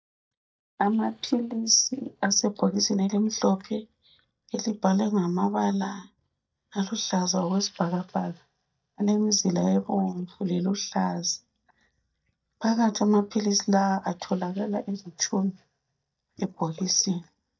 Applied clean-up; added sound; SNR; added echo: neural mask model DeepFilterNet 3.